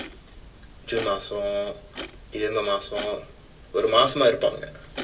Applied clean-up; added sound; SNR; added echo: none; Clock; 14 dB; reverberation time 0.2 s.